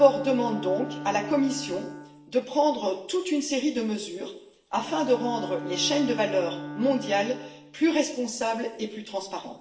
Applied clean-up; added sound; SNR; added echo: none; Bowed string instrument; 12 dB; reverberation time 0.8 s.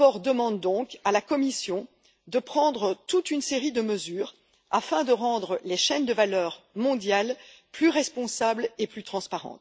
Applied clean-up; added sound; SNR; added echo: none; none; none; none.